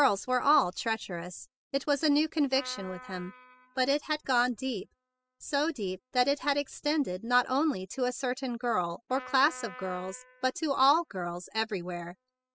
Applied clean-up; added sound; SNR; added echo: classical method spectral subtraction.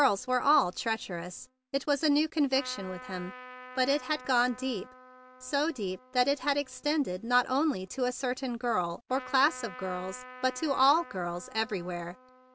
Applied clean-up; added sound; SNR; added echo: none; Trumpet; 19 dB; none.